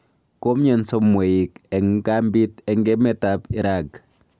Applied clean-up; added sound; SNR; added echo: none; none; none; none.